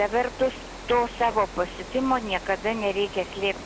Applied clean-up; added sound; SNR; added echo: none; Water; 13 dB; none.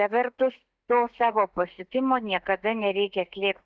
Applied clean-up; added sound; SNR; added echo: neural mask model DeepFilterNet 3.